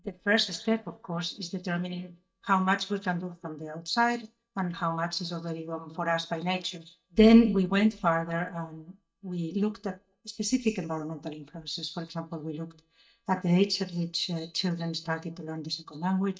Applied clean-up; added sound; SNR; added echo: neural mask model DeepFilterNet 3.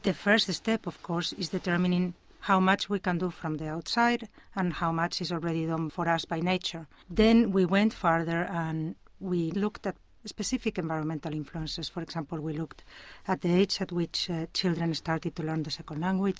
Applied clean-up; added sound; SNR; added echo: none; none; none; none.